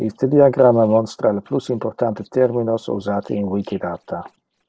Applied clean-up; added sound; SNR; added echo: neural separator model SepFormer DNS4.